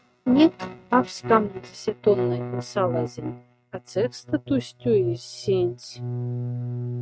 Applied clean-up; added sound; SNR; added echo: neural mask model RNNoise.